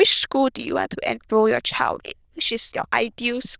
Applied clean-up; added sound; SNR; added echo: neural diffusion model UNIVERSE++.